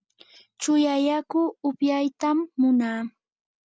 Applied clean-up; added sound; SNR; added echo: none; none; none; none.